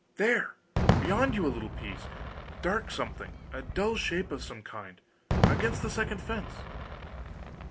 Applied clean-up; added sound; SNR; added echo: none; Fireworks; 0 dB; none.